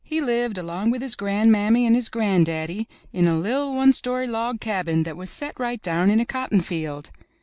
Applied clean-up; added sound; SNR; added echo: none; none; none; none.